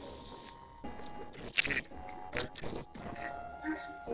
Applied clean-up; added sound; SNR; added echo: neural separator model SepFormer DNS4.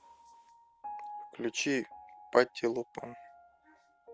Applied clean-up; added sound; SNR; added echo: none; Piano; 15 dB; none.